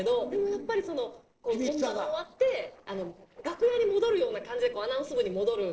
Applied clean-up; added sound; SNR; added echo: neural separator model SepFormer DNS4.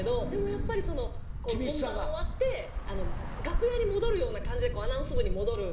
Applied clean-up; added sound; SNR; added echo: none; Traffic noise, roadway noise / Bus; -1 dB; reverberation time 0.9 s.